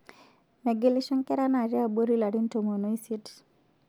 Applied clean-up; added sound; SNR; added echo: none; none; none; none.